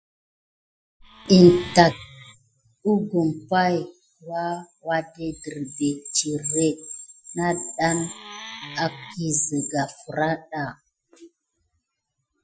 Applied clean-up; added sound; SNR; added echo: classical method Wiener filter.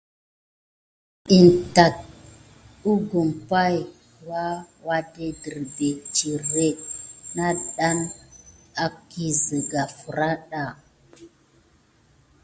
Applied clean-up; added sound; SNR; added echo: none; none; none; none.